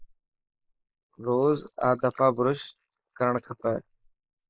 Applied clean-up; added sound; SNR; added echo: neural mask model Resemble Enhance denoiser.